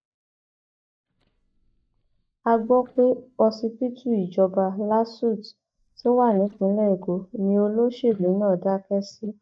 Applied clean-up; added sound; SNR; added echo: neural mask model DeepFilterNet 3.